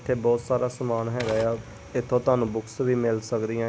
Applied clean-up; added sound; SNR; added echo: none; Typewriter; 17 dB; none.